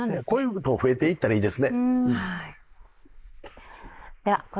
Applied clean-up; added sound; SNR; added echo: neural mask model Resemble Enhance denoiser.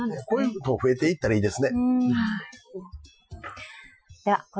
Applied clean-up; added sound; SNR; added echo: classical method Wiener filter.